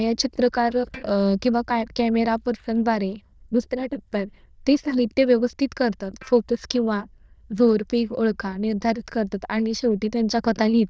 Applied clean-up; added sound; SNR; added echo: neural diffusion model UNIVERSE++.